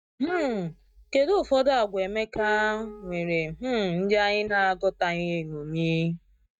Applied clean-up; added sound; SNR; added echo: neural mask model DeepFilterNet 3.